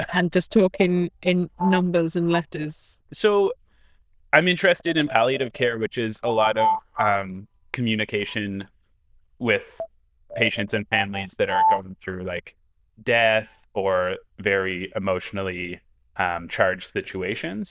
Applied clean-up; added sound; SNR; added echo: neural diffusion model UNIVERSE++.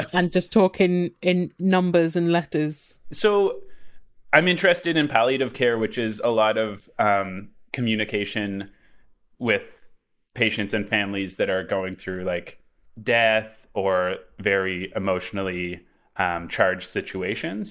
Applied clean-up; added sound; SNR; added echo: neural mask model Resemble Enhance denoiser.